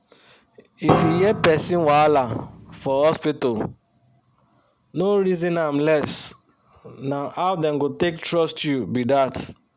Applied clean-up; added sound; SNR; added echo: none; Piano; 4 dB; none.